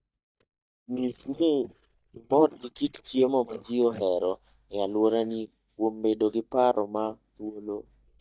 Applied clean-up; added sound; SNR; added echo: neural mask model DeepFilterNet 3.